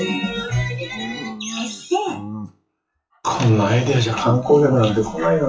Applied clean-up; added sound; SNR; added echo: classical method WPE with log-MMSE.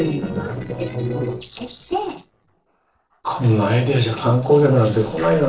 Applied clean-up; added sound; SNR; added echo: neural separator model SepFormer DNS4.